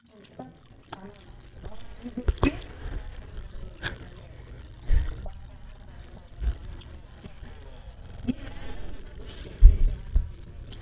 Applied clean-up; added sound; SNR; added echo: neural mask model DeepFilterNet 3.